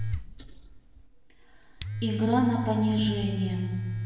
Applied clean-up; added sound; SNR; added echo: none; Domestic sounds, home sounds; 4 dB; reverberation time 1.2 s.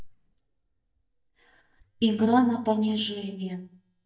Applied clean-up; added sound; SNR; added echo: neural mask model DeepFilterNet 3.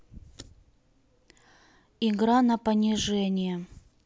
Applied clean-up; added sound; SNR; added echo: none; none; none; none.